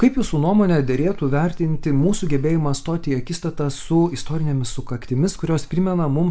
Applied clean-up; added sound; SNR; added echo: none; none; none; none.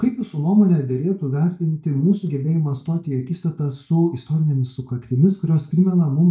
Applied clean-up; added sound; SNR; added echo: neural mask model DeepFilterNet 3.